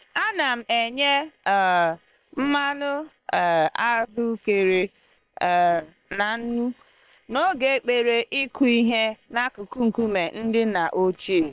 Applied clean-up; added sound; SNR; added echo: neural separator model SepFormer WHAM!.